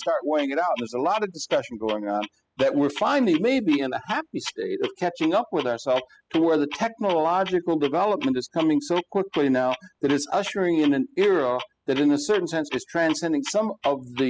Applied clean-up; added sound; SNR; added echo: classical method spectral subtraction.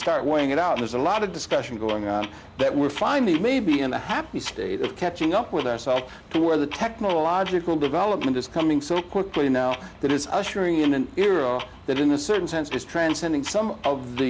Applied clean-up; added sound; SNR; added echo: none; Clock; 16 dB; none.